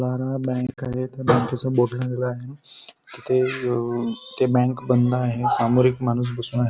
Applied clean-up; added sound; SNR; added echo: none; none; none; none.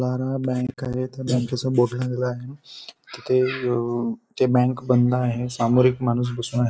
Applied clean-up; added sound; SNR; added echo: neural mask model Resemble Enhance denoiser.